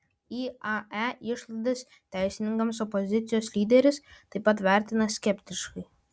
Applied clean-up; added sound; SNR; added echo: none; none; none; none.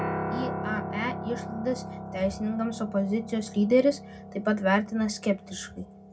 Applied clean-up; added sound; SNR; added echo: none; Piano; 8 dB; reverberation time 0.2 s.